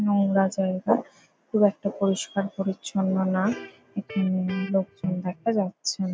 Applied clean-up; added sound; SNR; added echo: none; Electric guitar; 14 dB; none.